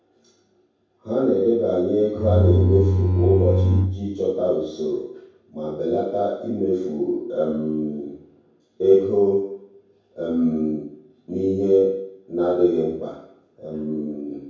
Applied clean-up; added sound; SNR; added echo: none; Bowed string instrument; -4 dB; reverberation time 0.7 s.